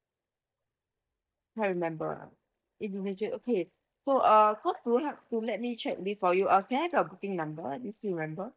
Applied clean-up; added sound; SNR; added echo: neural mask model DeepFilterNet 3.